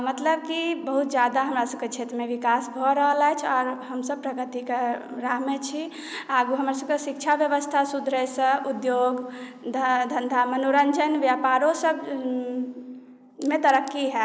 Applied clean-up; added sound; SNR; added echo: none; none; none; none.